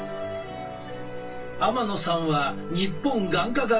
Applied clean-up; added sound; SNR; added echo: none; none; none; reverberation time 0.2 s.